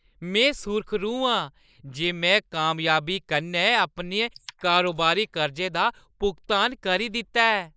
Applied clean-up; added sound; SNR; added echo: neural mask model Resemble Enhance denoiser.